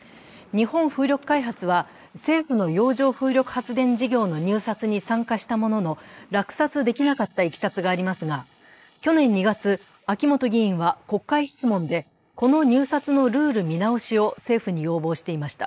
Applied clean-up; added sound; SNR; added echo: neural mask model Resemble Enhance denoiser.